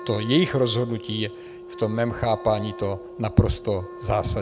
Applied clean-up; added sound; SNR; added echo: none; Wind instrument, woodwind instrument; 14 dB; none.